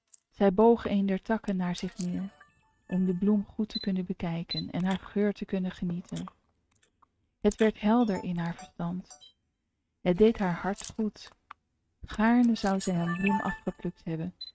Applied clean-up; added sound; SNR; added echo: neural mask model RNNoise.